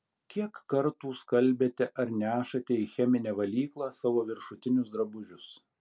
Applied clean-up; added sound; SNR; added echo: none; none; none; none.